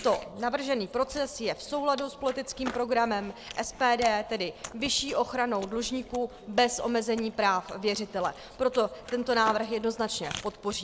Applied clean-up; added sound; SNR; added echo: none; Skateboard + Chewing, mastication; 17 dB; none.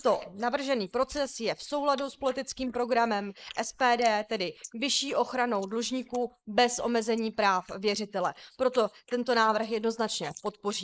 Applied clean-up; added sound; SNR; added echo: neural mask model Resemble Enhance denoiser.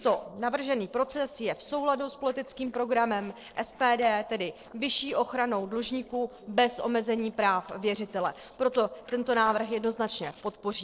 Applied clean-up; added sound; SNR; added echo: neural separator model SepFormer DNS4.